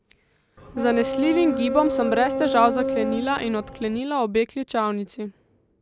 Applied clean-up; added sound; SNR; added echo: none; Boat, Water vehicle; 3 dB; none.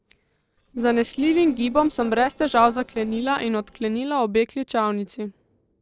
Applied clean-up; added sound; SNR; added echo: neural separator model SepFormer DNS4.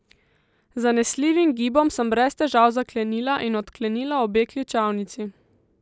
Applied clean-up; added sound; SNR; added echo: none; none; none; none.